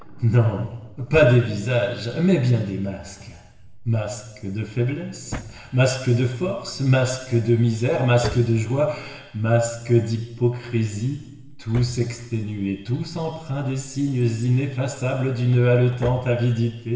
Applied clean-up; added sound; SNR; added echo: none; Drawer open or close; 19 dB; reverberation time 1.0 s.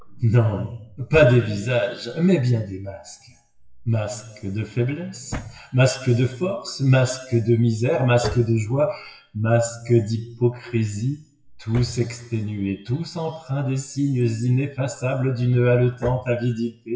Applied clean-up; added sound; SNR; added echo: classical method WPE with log-MMSE.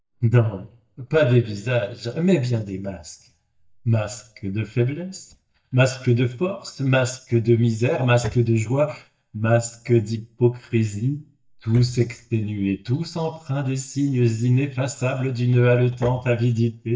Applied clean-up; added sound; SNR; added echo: neural mask model DeepFilterNet 3.